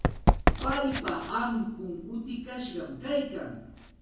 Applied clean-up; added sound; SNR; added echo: none; Run; -2 dB; reverberation time 0.6 s.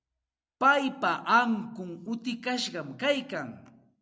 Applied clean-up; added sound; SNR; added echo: none; none; none; none.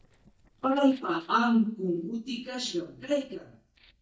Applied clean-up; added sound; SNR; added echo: neural mask model DeepFilterNet 3.